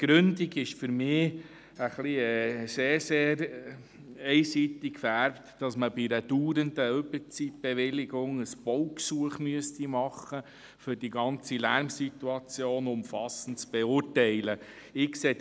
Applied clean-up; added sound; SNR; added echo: none; none; none; none.